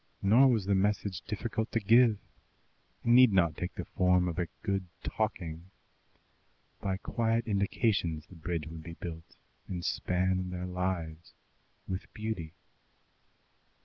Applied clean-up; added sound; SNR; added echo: none; none; none; none.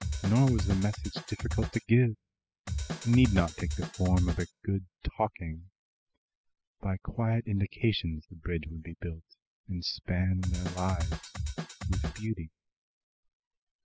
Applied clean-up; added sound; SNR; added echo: classical method spectral subtraction.